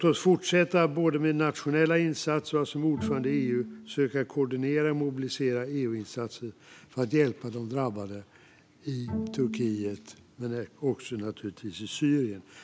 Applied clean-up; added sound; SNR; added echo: none; Bowed string instrument; 11 dB; none.